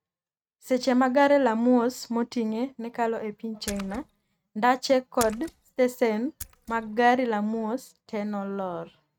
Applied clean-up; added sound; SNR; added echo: neural mask model RNNoise.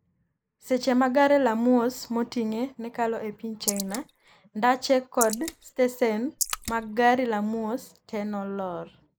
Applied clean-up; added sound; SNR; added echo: neural mask model Resemble Enhance denoiser.